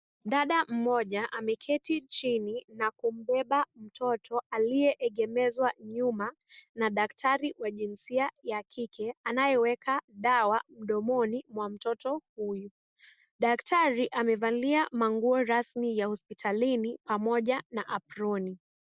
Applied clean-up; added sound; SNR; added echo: none; none; none; none.